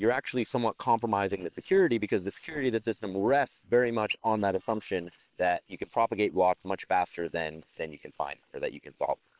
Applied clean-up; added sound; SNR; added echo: neural separator model SepFormer WHAM!.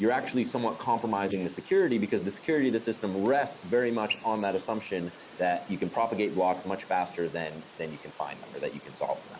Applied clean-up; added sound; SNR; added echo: neural mask model Resemble Enhance denoiser.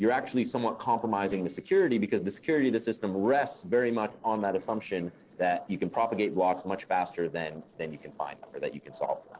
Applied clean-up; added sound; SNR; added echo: neural separator model SepFormer DNS4.